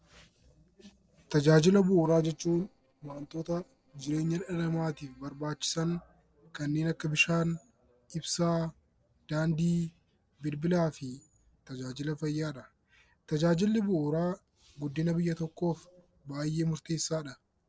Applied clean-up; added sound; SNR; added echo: neural separator model SepFormer DNS4.